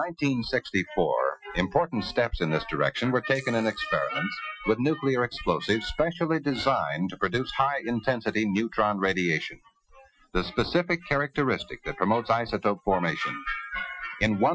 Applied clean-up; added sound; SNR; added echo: classical method Wiener filter.